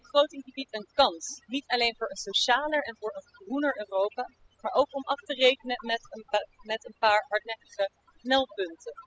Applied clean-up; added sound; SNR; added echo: classical method spectral subtraction.